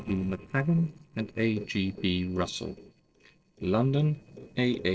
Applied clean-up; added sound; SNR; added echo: neural separator model SepFormer DNS4.